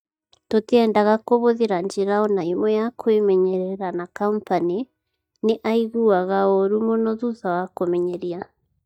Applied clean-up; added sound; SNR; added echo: neural mask model DeepFilterNet 3.